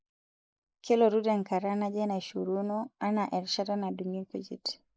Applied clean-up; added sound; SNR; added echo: neural mask model Resemble Enhance denoiser.